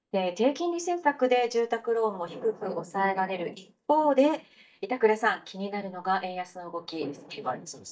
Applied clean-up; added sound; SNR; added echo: neural mask model DeepFilterNet 3.